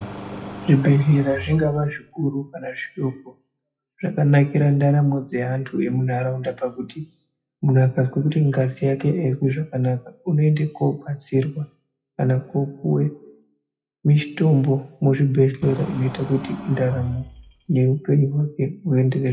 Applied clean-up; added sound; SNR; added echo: classical method WPE with log-MMSE.